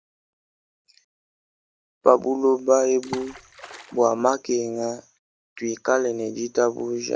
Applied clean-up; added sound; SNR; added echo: none; Water / Splash, splatter; 15 dB; none.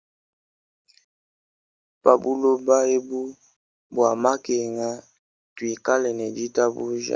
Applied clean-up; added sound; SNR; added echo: none; none; none; none.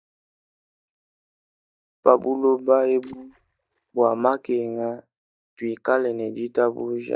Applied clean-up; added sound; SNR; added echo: neural mask model DeepFilterNet 3.